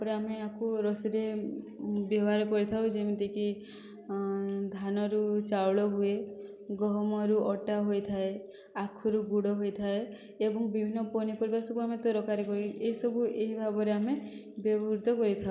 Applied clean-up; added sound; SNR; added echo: none; none; none; none.